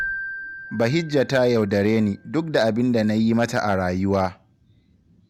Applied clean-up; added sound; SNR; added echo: none; Keyboard (musical); 16 dB; none.